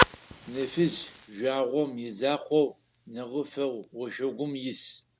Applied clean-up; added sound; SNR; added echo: none; Fire; 5 dB; none.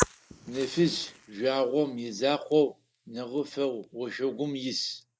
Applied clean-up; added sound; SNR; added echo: neural mask model Resemble Enhance denoiser.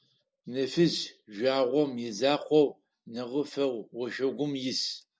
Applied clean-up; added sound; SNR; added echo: none; none; none; none.